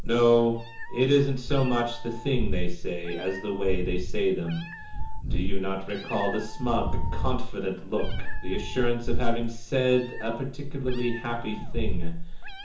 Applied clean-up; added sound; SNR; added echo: none; Meow; -1 dB; reverberation time 0.6 s.